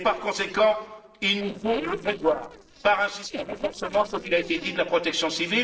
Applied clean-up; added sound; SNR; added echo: neural separator model SepFormer DNS4.